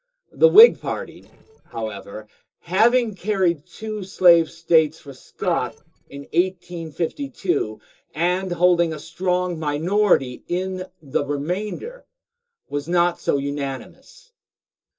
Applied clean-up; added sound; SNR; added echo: neural separator model SepFormer DNS4.